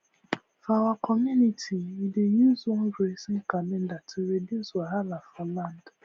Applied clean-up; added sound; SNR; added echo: none; none; none; none.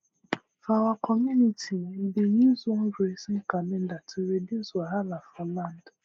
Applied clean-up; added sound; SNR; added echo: neural mask model Resemble Enhance denoiser.